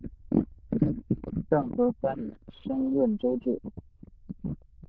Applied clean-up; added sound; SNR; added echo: neural diffusion model UNIVERSE++.